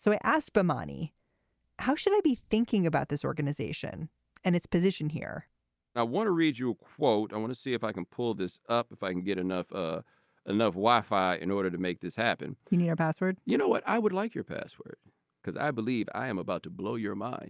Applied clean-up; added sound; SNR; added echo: none; none; none; none.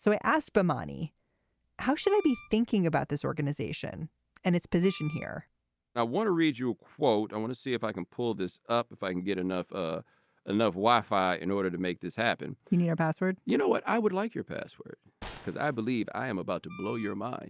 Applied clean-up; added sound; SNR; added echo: none; Gunshot, gunfire + Wind instrument, woodwind instrument; 19 dB; none.